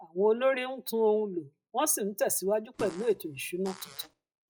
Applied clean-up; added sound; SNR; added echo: classical method log-MMSE.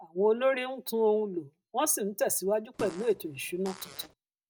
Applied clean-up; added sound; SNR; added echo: none; Fart; 16 dB; none.